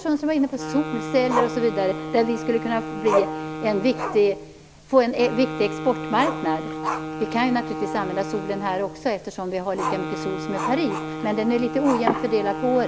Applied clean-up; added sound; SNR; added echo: none; Wind instrument, woodwind instrument + Growling; 6 dB; none.